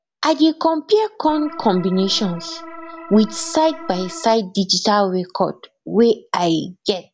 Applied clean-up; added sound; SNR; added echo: none; Organ; 15 dB; none.